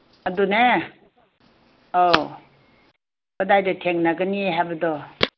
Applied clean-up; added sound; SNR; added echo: none; Telephone; 10 dB; none.